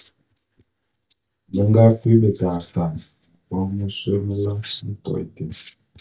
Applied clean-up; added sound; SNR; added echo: neural mask model DeepFilterNet 3.